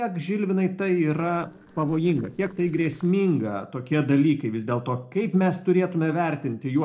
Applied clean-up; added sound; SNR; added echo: neural separator model SepFormer DNS4.